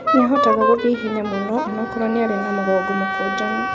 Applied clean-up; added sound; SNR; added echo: none; Wind instrument, woodwind instrument; 2 dB; none.